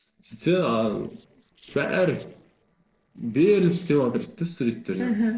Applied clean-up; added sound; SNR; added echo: neural separator model SepFormer DNS4.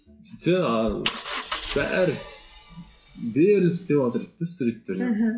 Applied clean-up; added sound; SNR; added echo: classical method WPE with log-MMSE.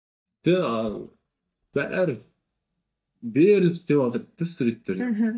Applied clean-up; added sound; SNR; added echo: neural mask model DeepFilterNet 3.